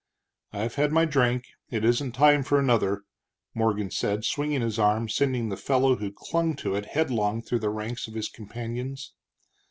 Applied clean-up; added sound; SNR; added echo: none; none; none; none.